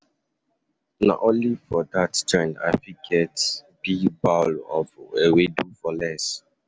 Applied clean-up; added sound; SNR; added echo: none; none; none; none.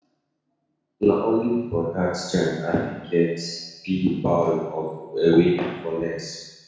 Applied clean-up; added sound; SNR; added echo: none; none; none; reverberation time 1.1 s.